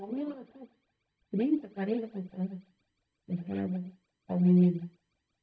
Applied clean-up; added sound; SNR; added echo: neural mask model DeepFilterNet 3.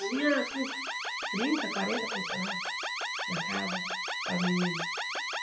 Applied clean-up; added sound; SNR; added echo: classical method WPE with log-MMSE.